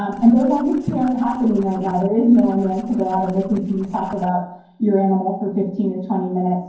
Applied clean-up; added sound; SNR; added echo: neural separator model SepFormer DNS4.